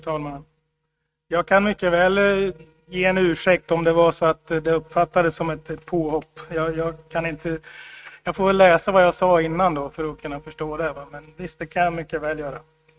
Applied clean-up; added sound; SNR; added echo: neural mask model RNNoise.